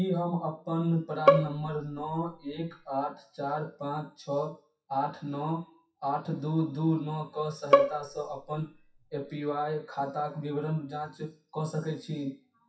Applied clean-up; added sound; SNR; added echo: classical method WPE with log-MMSE.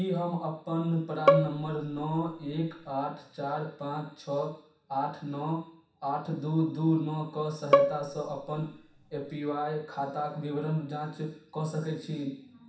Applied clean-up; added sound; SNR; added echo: none; Bowed string instrument; -3 dB; reverberation time 0.7 s.